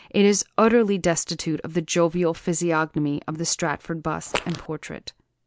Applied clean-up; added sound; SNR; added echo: none; Fart; 7 dB; none.